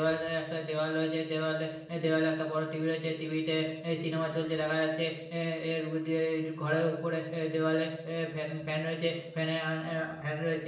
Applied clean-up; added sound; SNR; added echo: none; none; none; reverberation time 0.7 s.